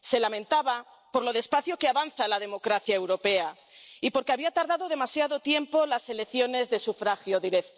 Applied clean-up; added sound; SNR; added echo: none; none; none; none.